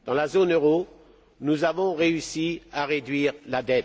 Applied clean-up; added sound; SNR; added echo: none; none; none; none.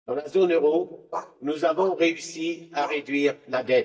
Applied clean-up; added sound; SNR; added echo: neural mask model DeepFilterNet 3.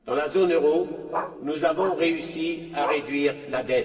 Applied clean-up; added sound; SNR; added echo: neural separator model SepFormer DNS4.